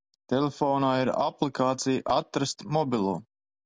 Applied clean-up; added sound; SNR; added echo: none; none; none; none.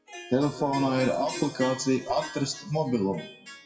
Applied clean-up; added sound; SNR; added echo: classical method WPE with log-MMSE.